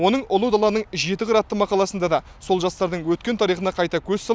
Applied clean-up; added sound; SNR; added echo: none; none; none; none.